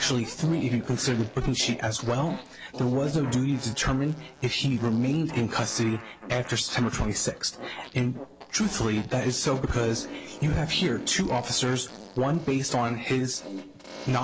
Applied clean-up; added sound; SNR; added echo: none; Fart; 15 dB; none.